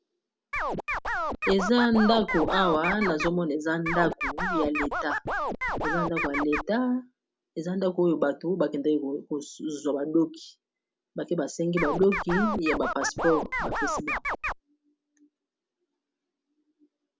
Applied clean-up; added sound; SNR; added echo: none; Scratching (performance technique); 2 dB; none.